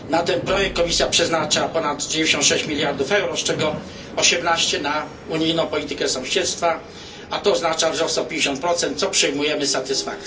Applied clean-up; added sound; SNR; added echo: none; Subway, metro, underground; 14 dB; reverberation time 0.3 s.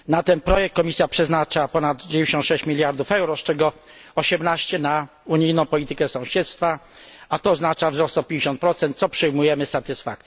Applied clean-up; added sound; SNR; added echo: none; none; none; none.